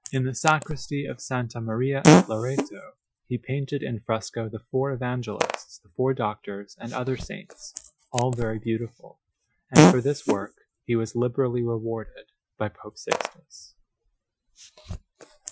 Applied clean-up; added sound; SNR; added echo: classical method Wiener filter.